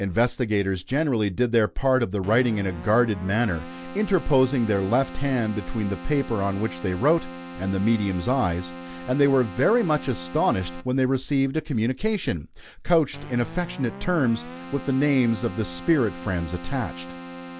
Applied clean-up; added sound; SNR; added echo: none; Keyboard (musical); 15 dB; none.